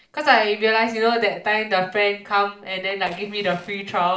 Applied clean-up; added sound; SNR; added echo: neural separator model SepFormer DNS4.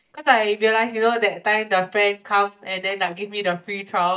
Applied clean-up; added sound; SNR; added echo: neural mask model DeepFilterNet 3.